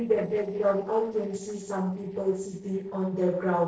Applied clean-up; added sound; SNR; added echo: neural separator model SepFormer DNS4.